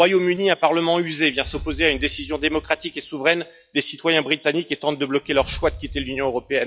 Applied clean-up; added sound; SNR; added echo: classical method log-MMSE.